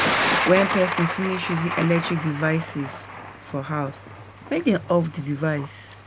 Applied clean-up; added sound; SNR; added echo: none; Thunder; 4 dB; none.